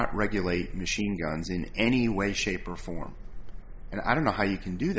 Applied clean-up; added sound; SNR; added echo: none; none; none; none.